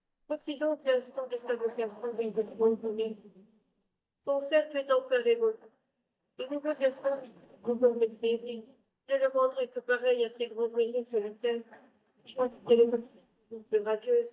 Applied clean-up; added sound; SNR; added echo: neural mask model DeepFilterNet 3.